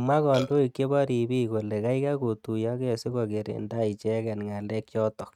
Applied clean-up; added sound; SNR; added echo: neural mask model RNNoise.